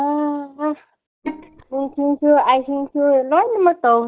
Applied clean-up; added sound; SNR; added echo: neural mask model DeepFilterNet 3.